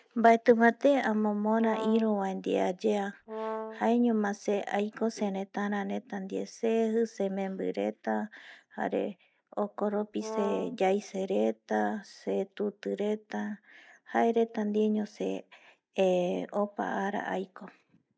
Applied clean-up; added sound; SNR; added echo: none; Brass instrument; 9 dB; none.